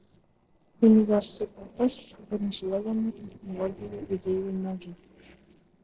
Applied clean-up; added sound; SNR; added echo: neural separator model SepFormer DNS4.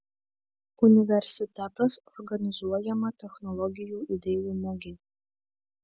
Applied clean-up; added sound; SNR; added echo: none; none; none; none.